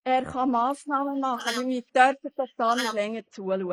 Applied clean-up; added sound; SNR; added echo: neural mask model Resemble Enhance denoiser.